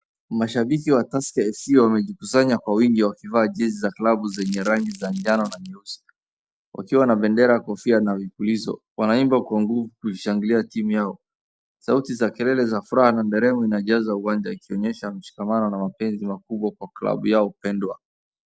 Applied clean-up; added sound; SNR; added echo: neural separator model SepFormer DNS4.